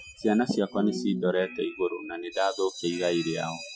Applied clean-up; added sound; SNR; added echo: classical method Wiener filter.